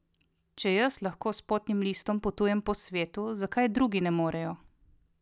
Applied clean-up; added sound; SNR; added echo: none; none; none; none.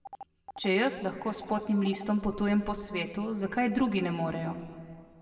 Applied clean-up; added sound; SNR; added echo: none; Telephone; 19 dB; reverberation time 1.9 s.